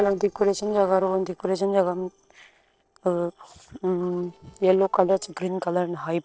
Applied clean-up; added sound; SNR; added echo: neural separator model SepFormer DNS4.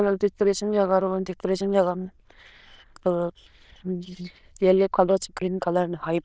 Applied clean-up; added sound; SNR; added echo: neural diffusion model UNIVERSE++.